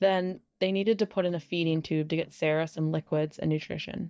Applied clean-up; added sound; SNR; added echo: neural mask model DeepFilterNet 3.